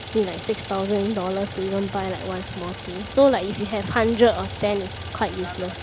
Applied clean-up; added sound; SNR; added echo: none; Idling; 11 dB; none.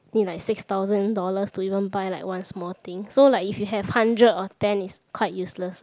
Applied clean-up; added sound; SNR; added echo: none; none; none; none.